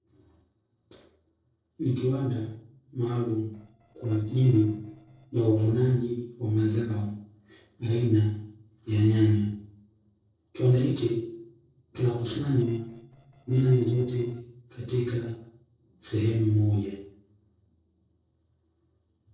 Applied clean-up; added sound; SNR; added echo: neural separator model SepFormer DNS4.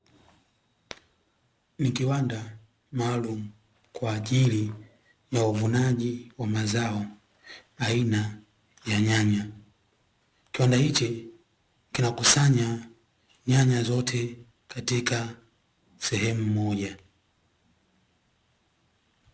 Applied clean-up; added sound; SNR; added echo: none; none; none; none.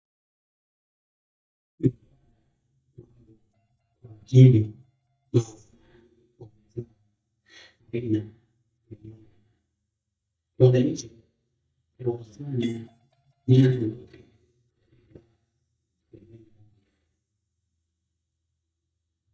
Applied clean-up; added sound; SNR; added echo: neural mask model DeepFilterNet 3.